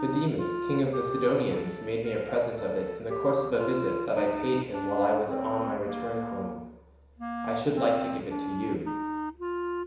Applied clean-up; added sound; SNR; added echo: none; Wind instrument, woodwind instrument; 5 dB; reverberation time 1.0 s.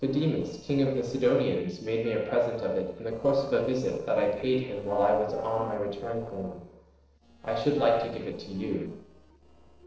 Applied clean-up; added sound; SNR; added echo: neural separator model SepFormer DNS4.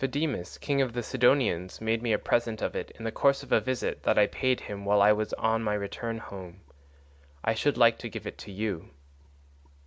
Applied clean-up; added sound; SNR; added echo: none; none; none; none.